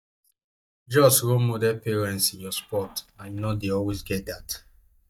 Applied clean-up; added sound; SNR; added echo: neural mask model DeepFilterNet 3.